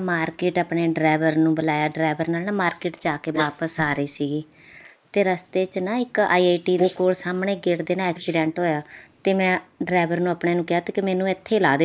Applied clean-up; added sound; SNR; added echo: neural mask model Resemble Enhance denoiser.